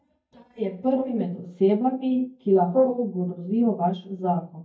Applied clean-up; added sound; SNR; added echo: neural mask model DeepFilterNet 3.